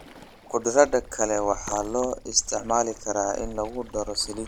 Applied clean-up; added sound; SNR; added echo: none; Waves, surf; 16 dB; none.